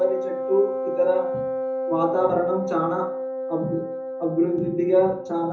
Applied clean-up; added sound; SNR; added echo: none; Wind instrument, woodwind instrument; 4 dB; reverberation time 0.6 s.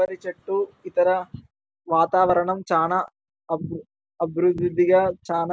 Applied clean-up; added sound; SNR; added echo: none; none; none; none.